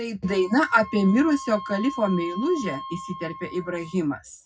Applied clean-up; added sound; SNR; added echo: none; Wind instrument, woodwind instrument; 13 dB; reverberation time 0.4 s.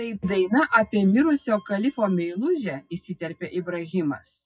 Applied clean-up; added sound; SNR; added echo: classical method WPE with log-MMSE.